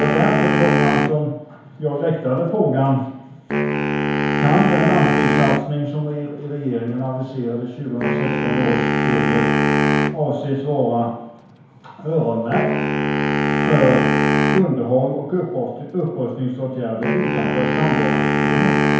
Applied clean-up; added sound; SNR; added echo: none; Wind instrument, woodwind instrument; -1 dB; reverberation time 1.0 s.